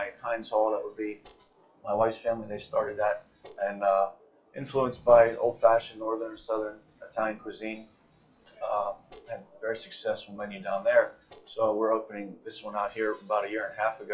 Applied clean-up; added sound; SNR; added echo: classical method WPE with log-MMSE.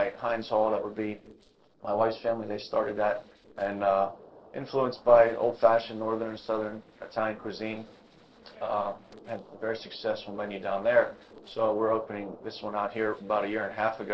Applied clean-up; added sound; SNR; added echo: neural separator model SepFormer DNS4.